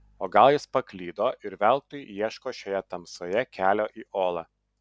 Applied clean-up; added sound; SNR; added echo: none; none; none; none.